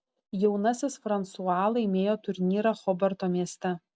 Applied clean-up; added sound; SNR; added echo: none; none; none; none.